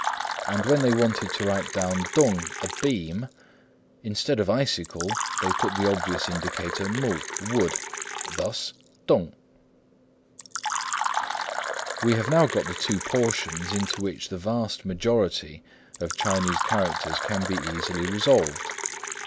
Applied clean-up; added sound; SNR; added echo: none; Fill (with liquid); 5 dB; none.